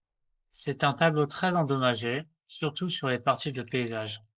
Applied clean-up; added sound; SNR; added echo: neural mask model Resemble Enhance denoiser.